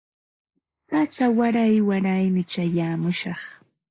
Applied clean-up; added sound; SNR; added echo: neural mask model Resemble Enhance denoiser.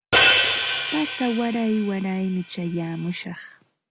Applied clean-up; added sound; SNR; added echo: none; Hi-hat; -3 dB; none.